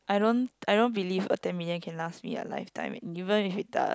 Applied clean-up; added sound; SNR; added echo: none; none; none; none.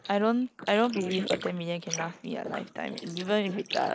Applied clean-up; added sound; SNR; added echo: neural mask model Resemble Enhance denoiser.